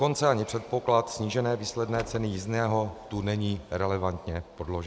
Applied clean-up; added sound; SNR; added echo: none; none; none; none.